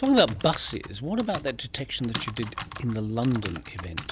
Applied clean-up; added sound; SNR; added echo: none; Typing; 12 dB; none.